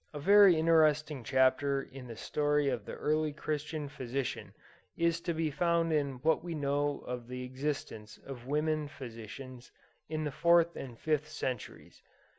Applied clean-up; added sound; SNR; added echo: none; none; none; none.